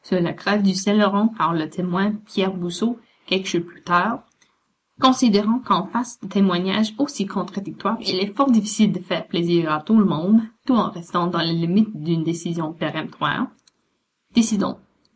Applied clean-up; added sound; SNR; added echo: neural mask model Resemble Enhance denoiser.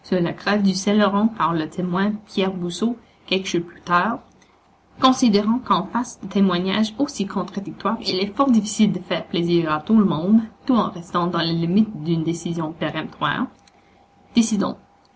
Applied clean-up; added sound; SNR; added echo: none; none; none; none.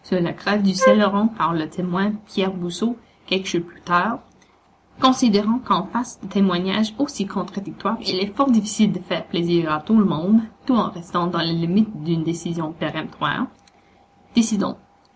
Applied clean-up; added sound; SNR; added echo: none; Wind instrument, woodwind instrument; -2 dB; none.